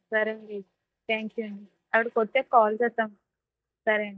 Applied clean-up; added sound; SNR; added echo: neural mask model DeepFilterNet 3.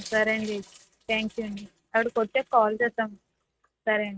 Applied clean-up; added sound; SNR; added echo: neural mask model RNNoise.